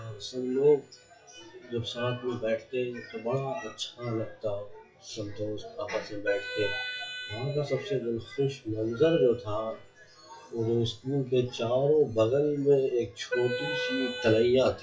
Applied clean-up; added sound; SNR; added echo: classical method WPE with log-MMSE.